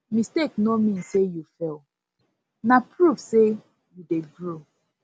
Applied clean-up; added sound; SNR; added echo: none; none; none; none.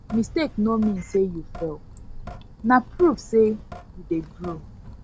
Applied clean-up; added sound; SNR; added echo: none; Drip / Sink (filling or washing); 15 dB; none.